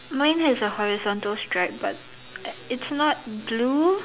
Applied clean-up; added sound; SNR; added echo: none; none; none; none.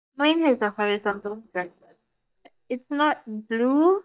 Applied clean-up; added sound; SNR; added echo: neural mask model DeepFilterNet 3.